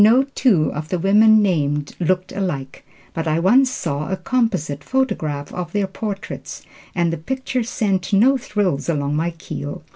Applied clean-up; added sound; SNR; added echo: none; none; none; none.